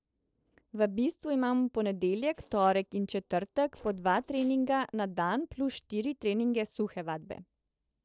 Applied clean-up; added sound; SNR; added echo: neural separator model SepFormer DNS4.